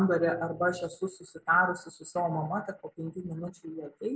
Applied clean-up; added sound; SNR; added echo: none; none; none; none.